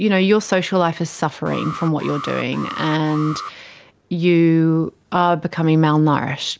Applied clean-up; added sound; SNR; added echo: none; Alarm; 14 dB; none.